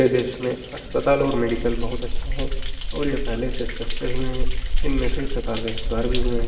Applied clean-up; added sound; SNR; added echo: none; Thunder; -3 dB; reverberation time 1.1 s.